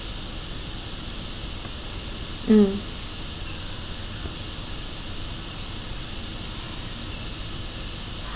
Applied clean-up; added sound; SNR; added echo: none; none; none; none.